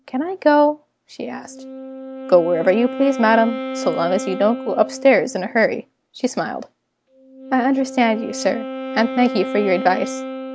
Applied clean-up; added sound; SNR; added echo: none; Wind instrument, woodwind instrument; 11 dB; none.